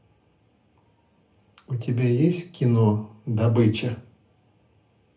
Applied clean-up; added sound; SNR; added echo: none; none; none; reverberation time 0.3 s.